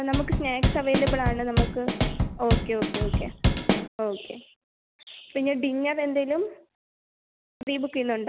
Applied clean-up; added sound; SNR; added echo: none; Drum kit; -4 dB; none.